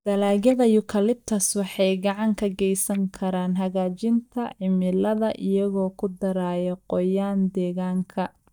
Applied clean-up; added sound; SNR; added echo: neural mask model DeepFilterNet 3.